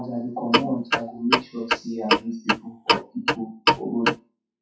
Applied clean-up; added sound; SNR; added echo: classical method WPE with log-MMSE.